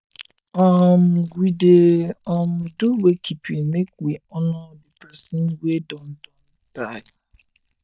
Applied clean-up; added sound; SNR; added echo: neural mask model DeepFilterNet 3.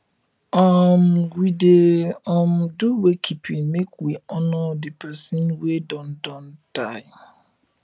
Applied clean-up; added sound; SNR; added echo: none; none; none; none.